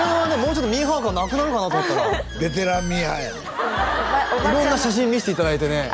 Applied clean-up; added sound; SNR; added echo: none; Squeak; 17 dB; none.